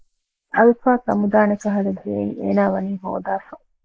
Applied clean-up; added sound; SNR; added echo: neural mask model Resemble Enhance denoiser.